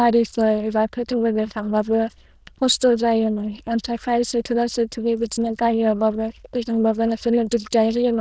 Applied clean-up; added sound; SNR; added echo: neural diffusion model UNIVERSE++.